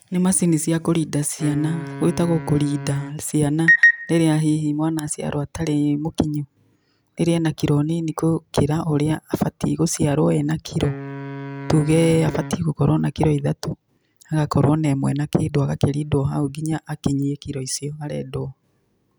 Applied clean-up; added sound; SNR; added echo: none; Wind instrument, woodwind instrument; 13 dB; none.